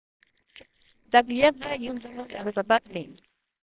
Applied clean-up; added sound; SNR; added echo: neural separator model SepFormer WHAMR!.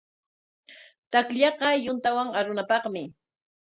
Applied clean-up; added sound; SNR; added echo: none; none; none; none.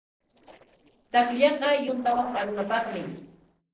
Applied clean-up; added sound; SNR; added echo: neural separator model SepFormer DNS4.